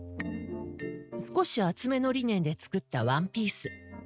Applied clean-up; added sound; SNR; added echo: neural mask model RNNoise.